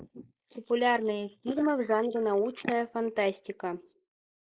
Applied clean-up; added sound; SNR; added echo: neural mask model Resemble Enhance denoiser.